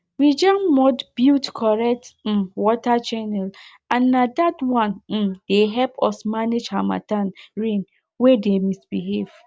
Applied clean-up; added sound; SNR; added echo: none; none; none; none.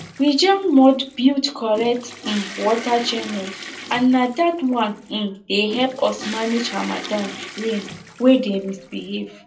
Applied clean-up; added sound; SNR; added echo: none; Toilet flush / Water; 15 dB; reverberation time 0.2 s.